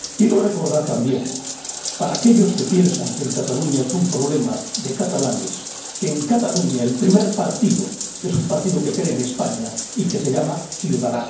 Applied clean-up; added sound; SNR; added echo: none; Bathtub (filling or washing); 10 dB; reverberation time 0.9 s.